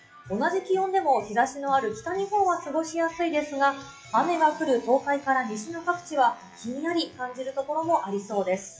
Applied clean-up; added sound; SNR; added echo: classical method WPE with log-MMSE.